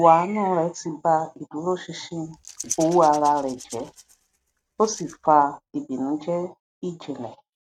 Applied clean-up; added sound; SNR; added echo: neural mask model RNNoise.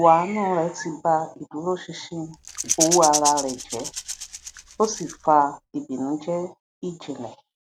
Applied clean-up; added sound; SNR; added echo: none; Rattle / Rattle (instrument); 5 dB; none.